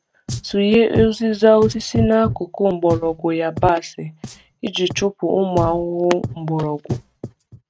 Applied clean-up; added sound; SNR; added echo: neural mask model RNNoise.